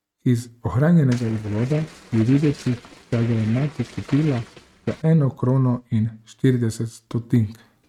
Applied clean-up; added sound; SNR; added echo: neural mask model RNNoise.